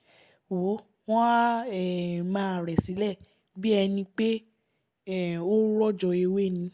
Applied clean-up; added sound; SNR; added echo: none; none; none; none.